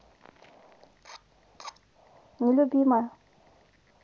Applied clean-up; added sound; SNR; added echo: none; none; none; none.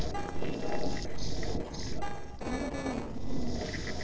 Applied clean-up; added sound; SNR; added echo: neural separator model SepFormer DNS4.